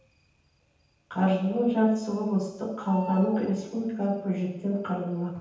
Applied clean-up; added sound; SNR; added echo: none; Bird; 18 dB; reverberation time 0.9 s.